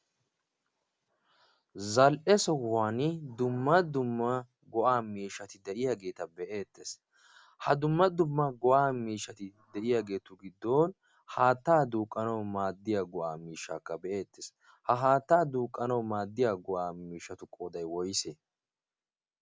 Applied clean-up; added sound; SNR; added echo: none; none; none; none.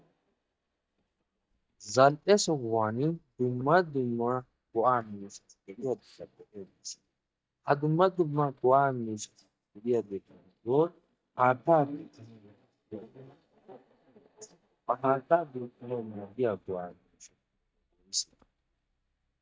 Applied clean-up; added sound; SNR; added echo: neural mask model DeepFilterNet 3.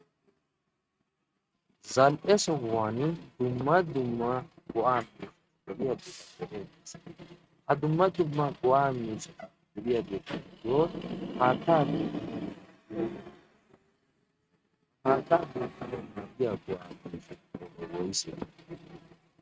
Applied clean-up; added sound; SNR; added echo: neural mask model RNNoise.